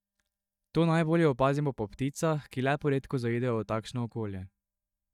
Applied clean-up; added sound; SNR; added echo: neural mask model DeepFilterNet 3.